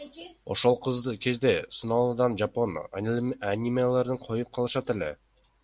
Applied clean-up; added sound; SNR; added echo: none; none; none; none.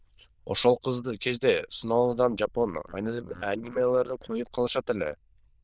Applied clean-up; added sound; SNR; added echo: neural diffusion model UNIVERSE++.